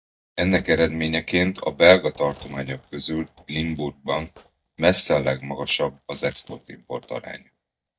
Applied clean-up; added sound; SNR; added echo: neural mask model DeepFilterNet 3.